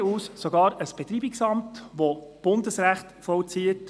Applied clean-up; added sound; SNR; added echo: none; none; none; none.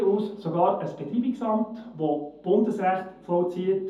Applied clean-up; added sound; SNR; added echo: none; none; none; reverberation time 0.5 s.